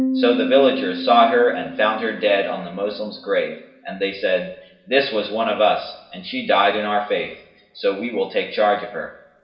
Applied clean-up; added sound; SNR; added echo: none; Piano; 11 dB; reverberation time 0.8 s.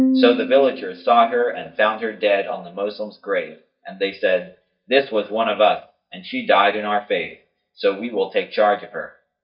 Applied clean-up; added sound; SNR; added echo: neural mask model DeepFilterNet 3.